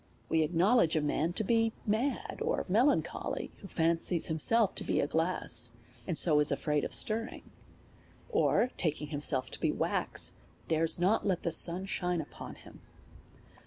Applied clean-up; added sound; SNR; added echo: none; none; none; none.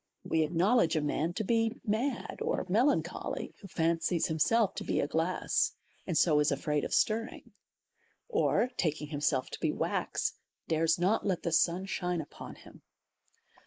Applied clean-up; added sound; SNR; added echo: neural mask model Resemble Enhance denoiser.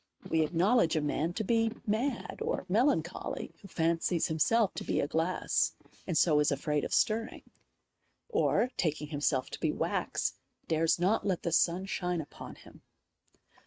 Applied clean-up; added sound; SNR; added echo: neural mask model RNNoise.